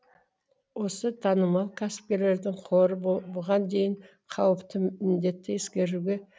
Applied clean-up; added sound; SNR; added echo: none; none; none; none.